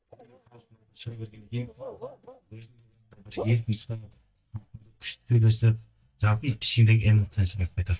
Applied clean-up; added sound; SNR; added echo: neural mask model DeepFilterNet 3.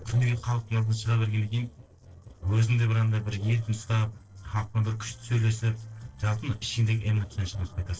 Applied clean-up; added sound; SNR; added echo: neural separator model SepFormer DNS4.